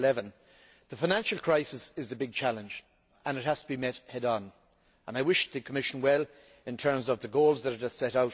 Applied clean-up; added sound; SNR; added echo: none; none; none; none.